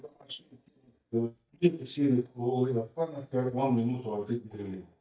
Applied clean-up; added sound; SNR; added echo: neural mask model DeepFilterNet 3.